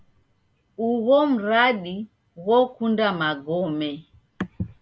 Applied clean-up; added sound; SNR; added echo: none; none; none; none.